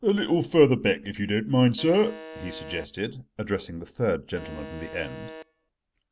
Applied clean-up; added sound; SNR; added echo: none; Alarm; 15 dB; none.